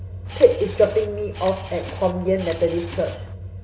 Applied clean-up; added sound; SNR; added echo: none; Subway, metro, underground / Engine; 17 dB; reverberation time 1.4 s.